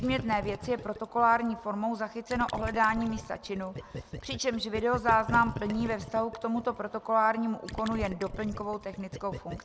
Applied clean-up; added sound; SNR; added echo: none; Gurgling; 11 dB; none.